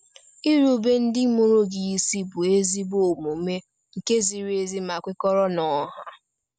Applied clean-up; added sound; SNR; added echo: none; none; none; none.